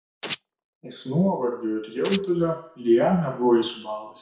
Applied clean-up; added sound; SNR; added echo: none; Domestic sounds, home sounds; 11 dB; reverberation time 0.6 s.